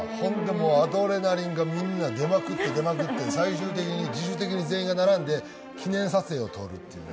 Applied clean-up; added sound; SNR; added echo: none; none; none; none.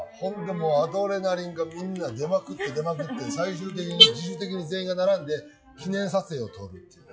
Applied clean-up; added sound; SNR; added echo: classical method log-MMSE.